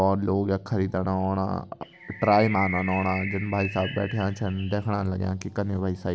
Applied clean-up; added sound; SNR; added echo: none; Bird; 10 dB; none.